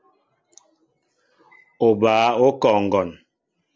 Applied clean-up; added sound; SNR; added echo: none; none; none; none.